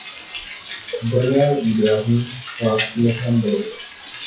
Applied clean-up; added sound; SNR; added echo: classical method WPE with log-MMSE.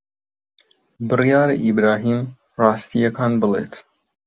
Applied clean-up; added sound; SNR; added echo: none; none; none; none.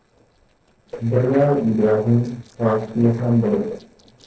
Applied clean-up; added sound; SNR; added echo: neural separator model SepFormer DNS4.